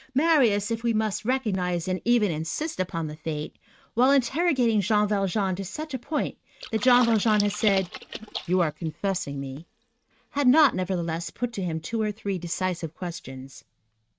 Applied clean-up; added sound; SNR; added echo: neural mask model RNNoise.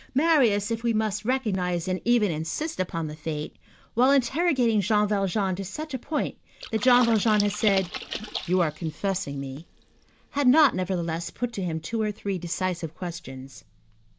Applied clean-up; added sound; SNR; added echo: none; Splash, splatter; 11 dB; none.